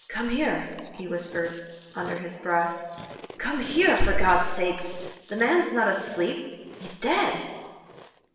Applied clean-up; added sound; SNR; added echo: none; Chewing, mastication; 18 dB; reverberation time 1.3 s.